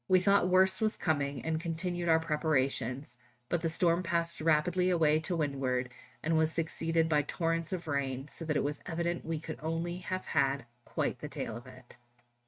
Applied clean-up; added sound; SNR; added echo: neural mask model RNNoise.